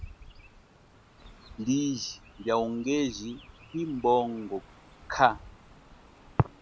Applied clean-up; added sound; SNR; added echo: none; Chirp, tweet; 20 dB; none.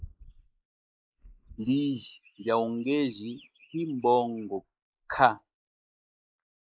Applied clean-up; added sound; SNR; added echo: neural mask model Resemble Enhance denoiser.